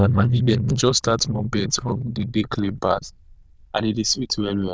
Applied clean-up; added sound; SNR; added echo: neural diffusion model UNIVERSE++.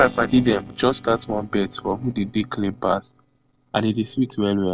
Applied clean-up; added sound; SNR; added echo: neural separator model SepFormer DNS4.